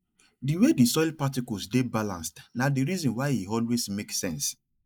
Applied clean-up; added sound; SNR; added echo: neural mask model Resemble Enhance denoiser.